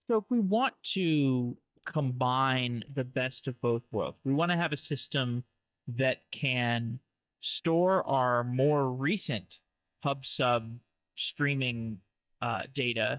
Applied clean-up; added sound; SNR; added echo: neural mask model DeepFilterNet 3.